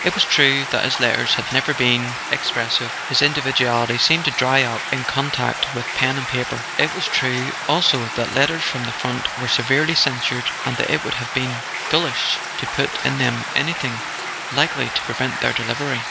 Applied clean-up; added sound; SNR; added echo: none; Stream; 6 dB; none.